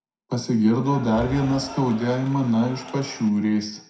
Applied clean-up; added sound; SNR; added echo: none; Cheering; 15 dB; reverberation time 0.5 s.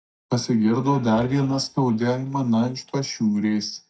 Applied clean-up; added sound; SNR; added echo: neural mask model DeepFilterNet 3.